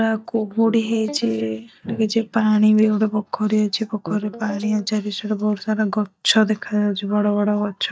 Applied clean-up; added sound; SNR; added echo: neural mask model DeepFilterNet 3.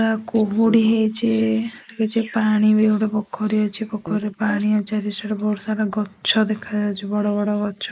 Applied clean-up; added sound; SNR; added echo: neural mask model Resemble Enhance denoiser.